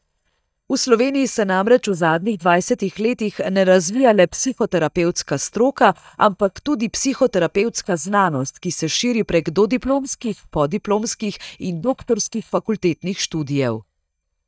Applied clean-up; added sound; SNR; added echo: neural mask model DeepFilterNet 3.